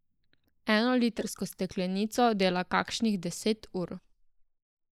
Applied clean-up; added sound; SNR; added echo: neural mask model Resemble Enhance denoiser.